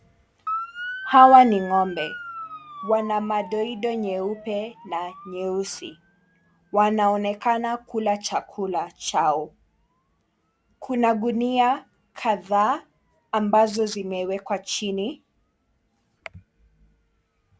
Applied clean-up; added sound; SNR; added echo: none; Motor vehicle (road) / Siren; 17 dB; none.